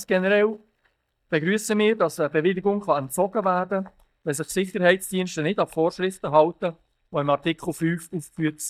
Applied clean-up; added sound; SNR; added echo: neural mask model DeepFilterNet 3.